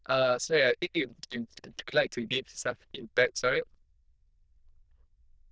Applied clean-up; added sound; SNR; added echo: neural diffusion model UNIVERSE++.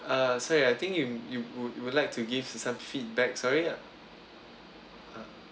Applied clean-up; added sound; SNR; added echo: none; none; none; none.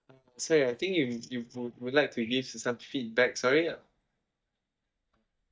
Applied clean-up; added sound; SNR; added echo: neural mask model DeepFilterNet 3.